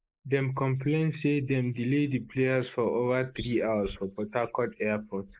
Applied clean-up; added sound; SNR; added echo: neural mask model Resemble Enhance denoiser.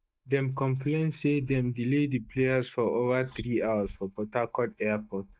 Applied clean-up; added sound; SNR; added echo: neural mask model DeepFilterNet 3.